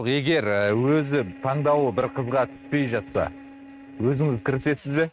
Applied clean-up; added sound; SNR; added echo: neural mask model RNNoise.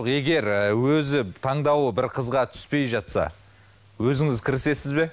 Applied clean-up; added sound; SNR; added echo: none; none; none; none.